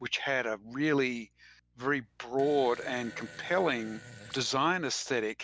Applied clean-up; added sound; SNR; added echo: none; Fart; 18 dB; none.